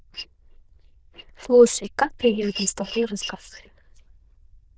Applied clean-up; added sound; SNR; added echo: neural diffusion model UNIVERSE++.